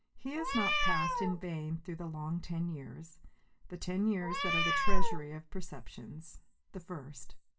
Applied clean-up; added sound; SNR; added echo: none; Meow; 3 dB; reverberation time 0.2 s.